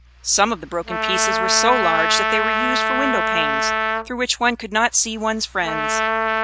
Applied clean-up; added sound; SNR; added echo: none; Trumpet; 0 dB; none.